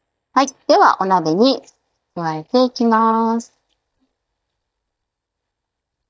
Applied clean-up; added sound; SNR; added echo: neural mask model DeepFilterNet 3.